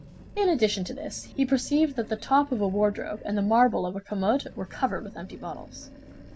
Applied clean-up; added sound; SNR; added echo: none; Walk, footsteps + Animal; 18 dB; none.